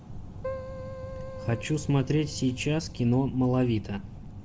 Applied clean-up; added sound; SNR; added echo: none; Keyboard (musical); 14 dB; none.